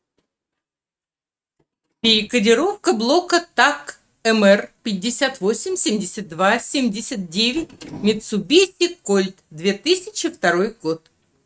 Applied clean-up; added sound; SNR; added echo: neural mask model RNNoise.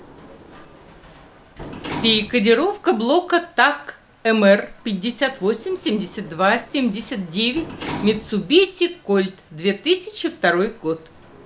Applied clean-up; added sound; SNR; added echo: none; Sliding door; 17 dB; none.